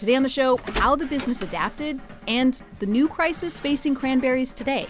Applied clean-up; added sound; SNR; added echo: none; Door; -1 dB; none.